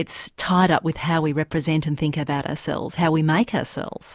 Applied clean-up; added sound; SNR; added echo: none; none; none; none.